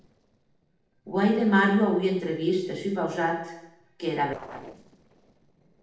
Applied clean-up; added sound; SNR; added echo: neural separator model SepFormer DNS4.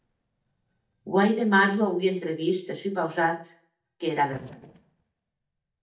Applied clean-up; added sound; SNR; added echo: neural mask model DeepFilterNet 3.